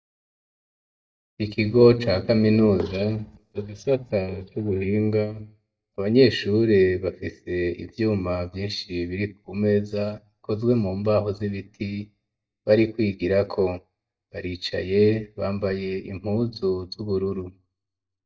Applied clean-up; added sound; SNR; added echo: neural mask model DeepFilterNet 3.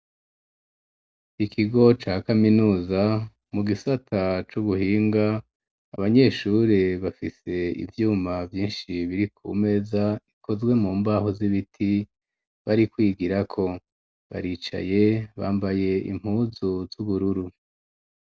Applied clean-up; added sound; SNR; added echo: none; none; none; none.